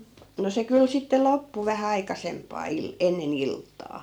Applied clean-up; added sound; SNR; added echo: none; none; none; none.